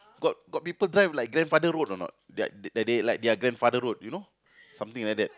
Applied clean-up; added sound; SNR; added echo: none; none; none; none.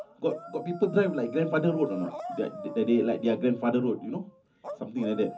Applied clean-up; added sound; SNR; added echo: none; Dog; 13 dB; reverberation time 0.3 s.